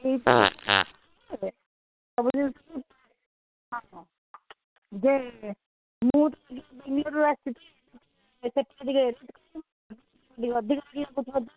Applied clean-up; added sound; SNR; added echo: neural separator model SepFormer WHAM!.